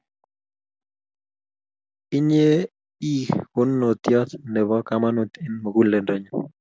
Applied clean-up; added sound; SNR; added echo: none; none; none; none.